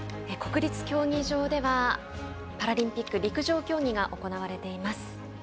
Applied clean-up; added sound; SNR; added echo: none; none; none; none.